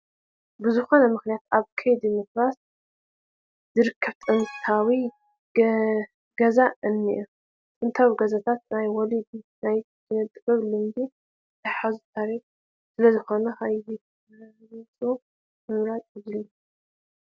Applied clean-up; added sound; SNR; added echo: none; Alarm; 17 dB; none.